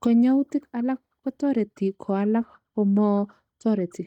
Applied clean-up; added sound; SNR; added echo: neural mask model DeepFilterNet 3.